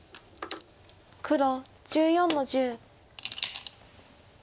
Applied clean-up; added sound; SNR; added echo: none; none; none; none.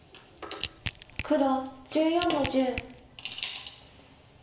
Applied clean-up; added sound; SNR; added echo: none; Crack / Crushing; 10 dB; reverberation time 0.8 s.